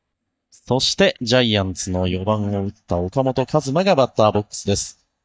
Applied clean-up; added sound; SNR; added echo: neural mask model DeepFilterNet 3.